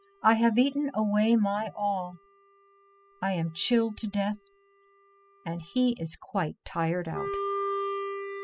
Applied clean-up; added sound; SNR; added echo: classical method spectral subtraction.